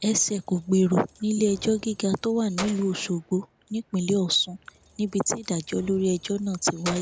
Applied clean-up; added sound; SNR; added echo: none; Keys jangling; 15 dB; none.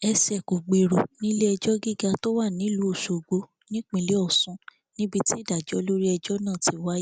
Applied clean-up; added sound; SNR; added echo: none; none; none; none.